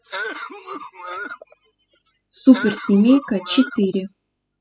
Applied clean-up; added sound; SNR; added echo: classical method spectral subtraction.